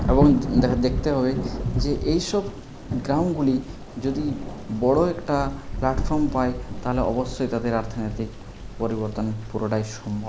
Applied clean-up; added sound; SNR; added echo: none; Thunder / Rain; 5 dB; none.